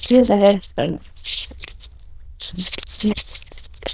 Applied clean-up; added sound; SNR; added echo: neural diffusion model UNIVERSE++.